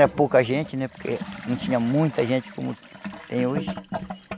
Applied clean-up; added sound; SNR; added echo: none; Toilet flush / Gurgling; 11 dB; none.